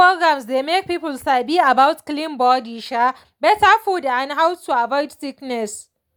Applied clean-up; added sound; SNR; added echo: none; none; none; none.